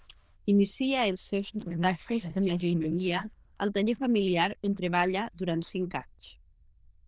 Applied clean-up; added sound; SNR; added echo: neural diffusion model UNIVERSE++.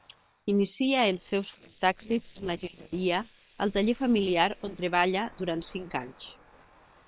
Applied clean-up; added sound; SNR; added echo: neural separator model SepFormer WHAM!.